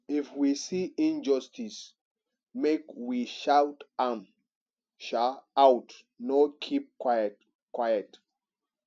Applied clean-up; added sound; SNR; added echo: none; none; none; none.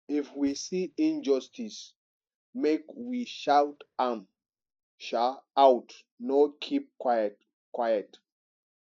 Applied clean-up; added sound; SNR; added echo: neural mask model DeepFilterNet 3.